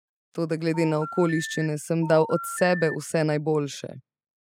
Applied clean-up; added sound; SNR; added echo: classical method spectral subtraction.